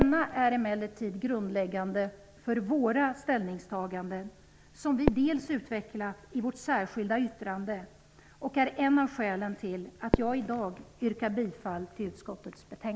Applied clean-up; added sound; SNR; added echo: none; Fireworks; 8 dB; none.